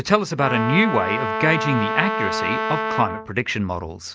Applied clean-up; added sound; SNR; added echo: none; Brass instrument; 3 dB; none.